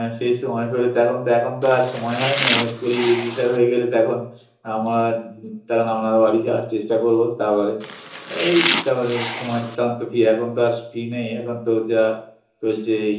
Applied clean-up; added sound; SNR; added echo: none; Domestic sounds, home sounds; 5 dB; reverberation time 0.6 s.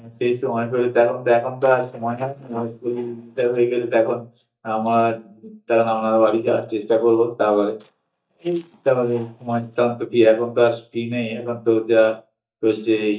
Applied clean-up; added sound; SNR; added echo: neural mask model DeepFilterNet 3.